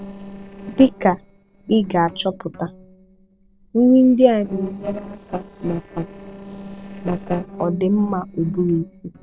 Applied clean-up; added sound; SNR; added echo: neural separator model SepFormer DNS4.